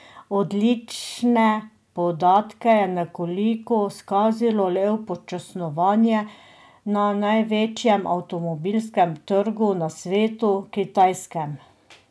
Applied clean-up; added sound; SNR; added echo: none; none; none; none.